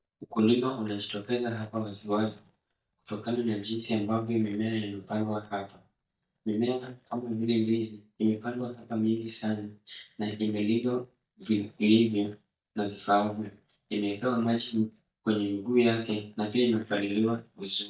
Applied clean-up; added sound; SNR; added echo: neural mask model DeepFilterNet 3.